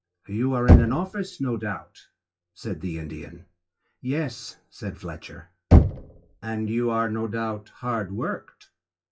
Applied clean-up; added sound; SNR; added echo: classical method WPE with log-MMSE.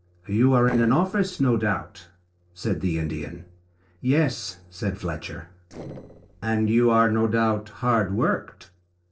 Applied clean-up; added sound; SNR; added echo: neural separator model SepFormer DNS4.